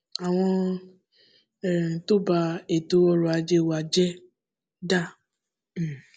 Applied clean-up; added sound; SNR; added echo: none; none; none; none.